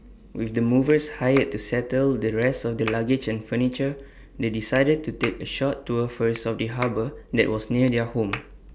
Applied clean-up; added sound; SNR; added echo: none; Clapping; 18 dB; none.